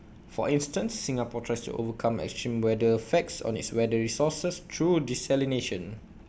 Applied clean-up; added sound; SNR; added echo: none; none; none; none.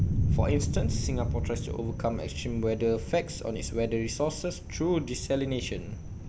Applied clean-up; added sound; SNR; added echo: none; Thunder; 1 dB; none.